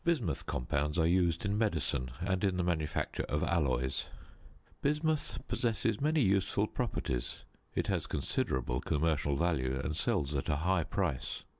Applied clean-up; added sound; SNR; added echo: none; none; none; none.